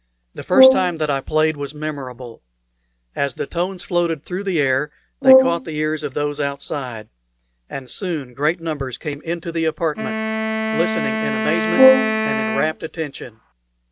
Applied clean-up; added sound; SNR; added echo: none; Wind instrument, woodwind instrument + Brass instrument; -4 dB; none.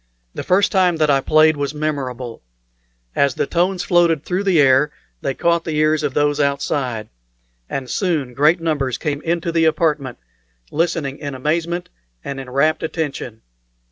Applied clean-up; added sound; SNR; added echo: none; none; none; none.